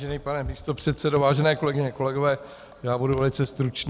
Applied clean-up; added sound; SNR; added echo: none; none; none; none.